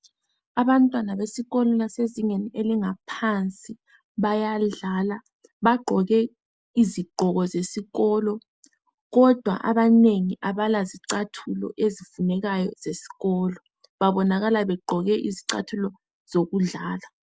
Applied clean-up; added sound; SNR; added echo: none; none; none; none.